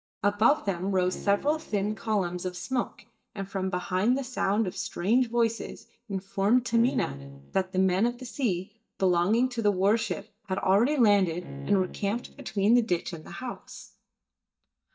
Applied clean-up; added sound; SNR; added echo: neural mask model DeepFilterNet 3.